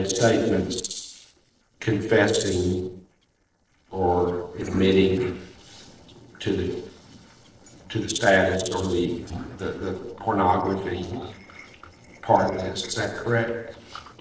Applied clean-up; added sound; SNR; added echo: neural separator model SepFormer DNS4.